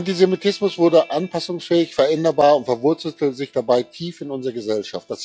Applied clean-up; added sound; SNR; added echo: classical method log-MMSE.